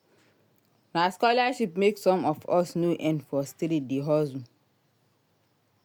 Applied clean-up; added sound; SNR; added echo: none; none; none; none.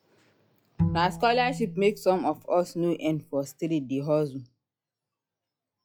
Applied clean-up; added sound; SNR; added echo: classical method log-MMSE.